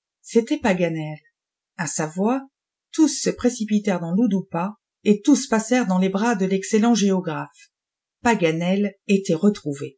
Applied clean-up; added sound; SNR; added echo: none; none; none; none.